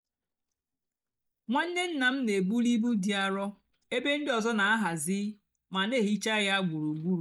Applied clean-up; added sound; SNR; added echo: neural mask model DeepFilterNet 3.